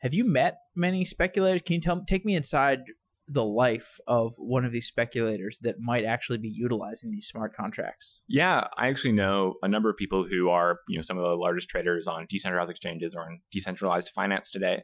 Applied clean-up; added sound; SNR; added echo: classical method Wiener filter.